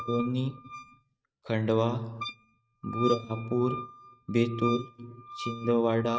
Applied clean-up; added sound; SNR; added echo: neural mask model RNNoise.